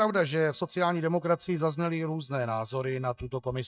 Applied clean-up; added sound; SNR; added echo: neural mask model DeepFilterNet 3.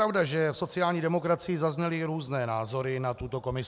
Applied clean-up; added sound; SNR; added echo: none; none; none; none.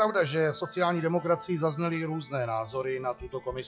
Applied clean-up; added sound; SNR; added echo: classical method log-MMSE.